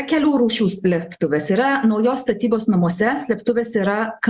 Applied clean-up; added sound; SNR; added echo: none; none; none; none.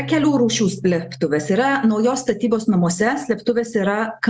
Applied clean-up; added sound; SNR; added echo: none; Keyboard (musical); 19 dB; none.